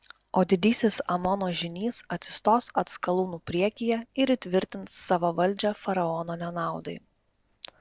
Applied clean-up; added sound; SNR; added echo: neural separator model SepFormer DNS4.